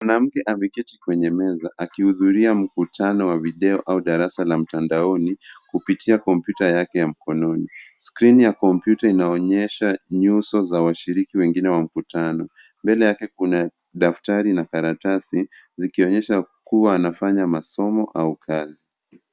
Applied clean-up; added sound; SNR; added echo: none; none; none; none.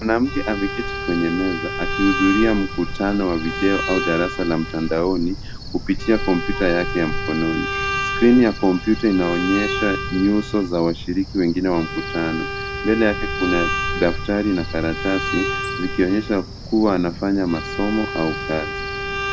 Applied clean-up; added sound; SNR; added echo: none; Bowed string instrument + Cricket; 5 dB; none.